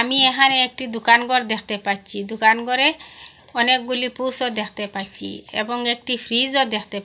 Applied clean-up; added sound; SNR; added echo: none; none; none; none.